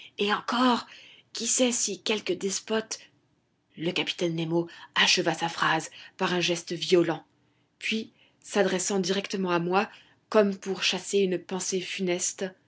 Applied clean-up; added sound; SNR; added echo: none; none; none; none.